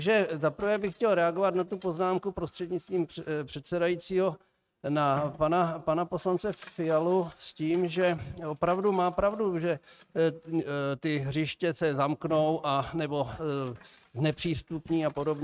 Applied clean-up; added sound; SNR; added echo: neural mask model RNNoise.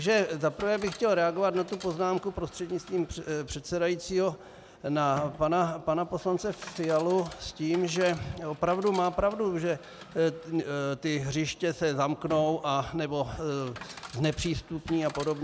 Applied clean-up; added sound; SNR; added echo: none; Coin (dropping) / Chatter; 20 dB; none.